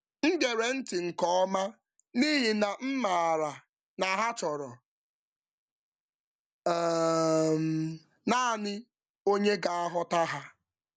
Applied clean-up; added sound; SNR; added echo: none; none; none; none.